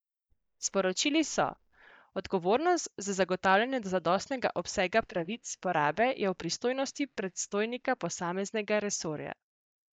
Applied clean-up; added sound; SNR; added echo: neural mask model DeepFilterNet 3.